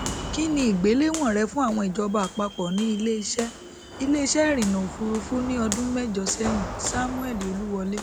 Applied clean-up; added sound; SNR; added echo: none; Walk, footsteps; 10 dB; none.